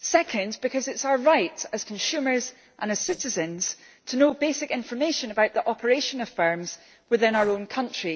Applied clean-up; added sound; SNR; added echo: neural separator model SepFormer DNS4.